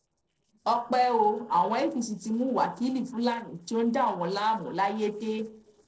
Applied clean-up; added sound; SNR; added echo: neural separator model SepFormer DNS4.